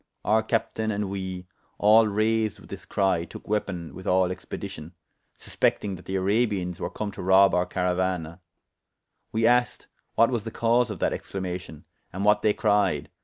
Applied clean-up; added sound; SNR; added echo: none; none; none; none.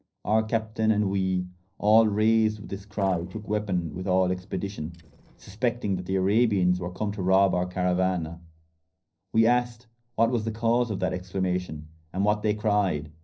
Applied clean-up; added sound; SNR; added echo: neural separator model SepFormer DNS4.